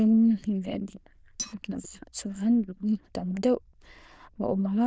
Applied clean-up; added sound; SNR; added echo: neural diffusion model UNIVERSE++.